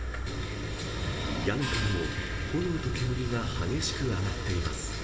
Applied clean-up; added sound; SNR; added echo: none; Gong; 13 dB; reverberation time 2.4 s.